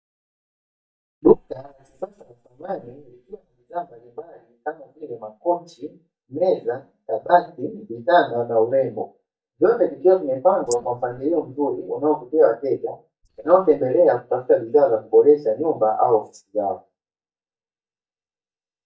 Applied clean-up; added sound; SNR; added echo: neural mask model DeepFilterNet 3.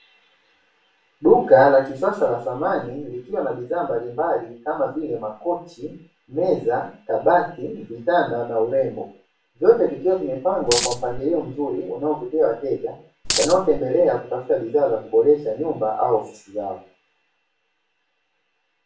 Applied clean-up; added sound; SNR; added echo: none; Coin (dropping); 3 dB; reverberation time 0.3 s.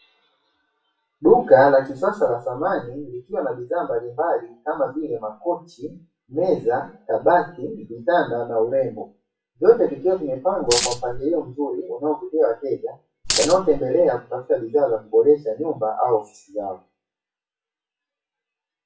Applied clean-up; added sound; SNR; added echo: classical method WPE with log-MMSE.